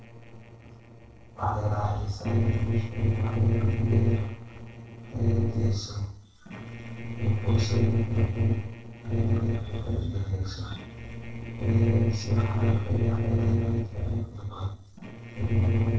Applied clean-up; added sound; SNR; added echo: neural separator model SepFormer DNS4.